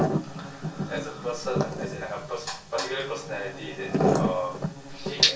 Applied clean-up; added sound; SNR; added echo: none; Bowed string instrument; 18 dB; reverberation time 0.2 s.